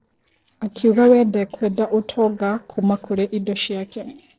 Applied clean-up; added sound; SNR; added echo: neural separator model SepFormer DNS4.